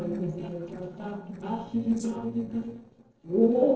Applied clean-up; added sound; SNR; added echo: neural separator model SepFormer DNS4.